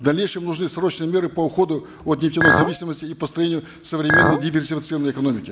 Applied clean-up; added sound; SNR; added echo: none; Chink, clink; -1 dB; none.